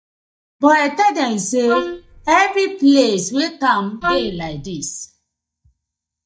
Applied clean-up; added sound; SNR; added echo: neural mask model DeepFilterNet 3.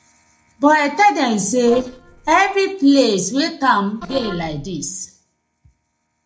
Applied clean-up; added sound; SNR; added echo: neural separator model SepFormer DNS4.